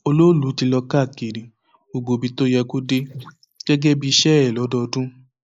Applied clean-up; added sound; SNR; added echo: neural mask model Resemble Enhance denoiser.